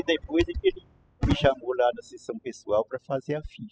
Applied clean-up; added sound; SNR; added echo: classical method spectral subtraction.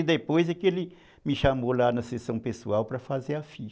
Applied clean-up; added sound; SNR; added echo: none; none; none; none.